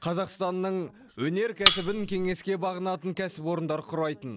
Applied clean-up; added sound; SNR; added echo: none; Cutlery, silverware; -4 dB; none.